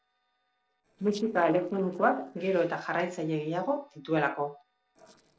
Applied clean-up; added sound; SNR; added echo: neural separator model SepFormer DNS4.